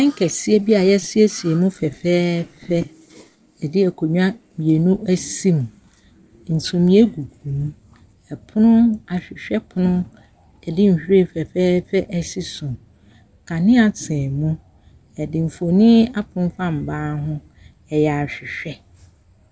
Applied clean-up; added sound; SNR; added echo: none; none; none; none.